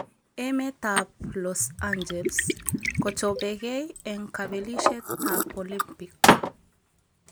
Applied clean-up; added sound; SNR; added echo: none; Liquid; -3 dB; none.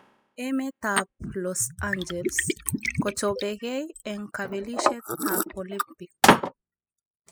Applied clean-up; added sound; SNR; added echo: classical method spectral subtraction.